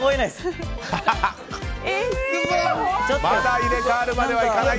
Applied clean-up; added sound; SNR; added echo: none; none; none; none.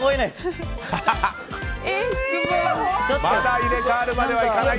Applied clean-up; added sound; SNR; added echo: none; Harmonica; 17 dB; none.